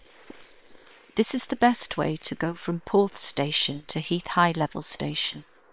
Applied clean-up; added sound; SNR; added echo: neural separator model SepFormer WHAM!.